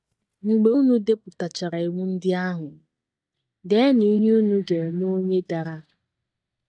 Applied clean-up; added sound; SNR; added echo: neural mask model DeepFilterNet 3.